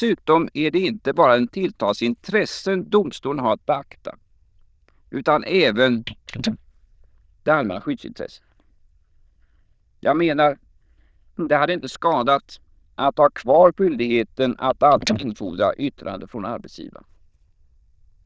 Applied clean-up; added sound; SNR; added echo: neural diffusion model UNIVERSE++.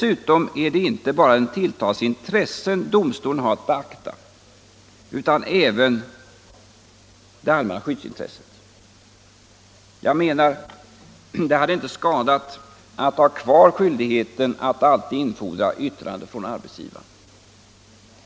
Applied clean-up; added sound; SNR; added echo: none; none; none; none.